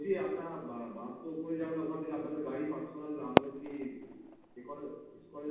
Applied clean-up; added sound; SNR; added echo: none; Fireworks; 1 dB; reverberation time 1.2 s.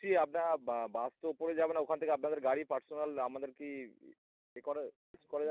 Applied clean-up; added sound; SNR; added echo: none; none; none; none.